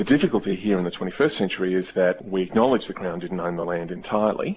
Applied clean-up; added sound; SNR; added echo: none; none; none; none.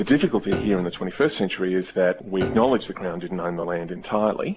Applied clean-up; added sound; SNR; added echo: none; Piano; 11 dB; none.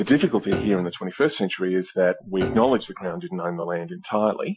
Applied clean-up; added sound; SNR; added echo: classical method Wiener filter.